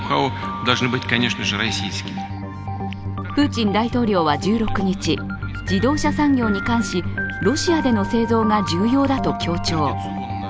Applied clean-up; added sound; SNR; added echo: none; none; none; none.